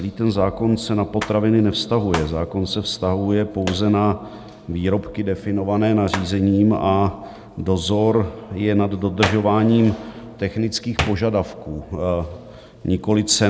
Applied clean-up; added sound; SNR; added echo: none; Hands; 15 dB; none.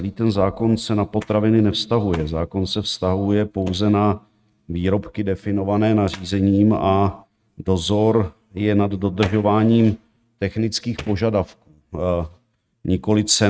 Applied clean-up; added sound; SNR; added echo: neural mask model RNNoise.